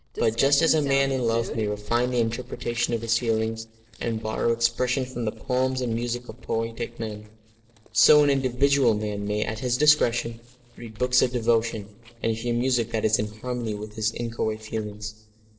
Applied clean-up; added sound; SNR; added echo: neural separator model SepFormer DNS4.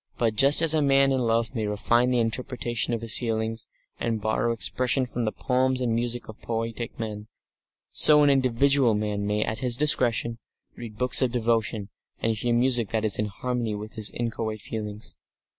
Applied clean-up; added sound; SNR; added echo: none; none; none; none.